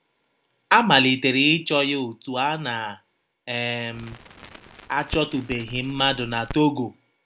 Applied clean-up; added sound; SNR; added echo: none; Crackle; 16 dB; none.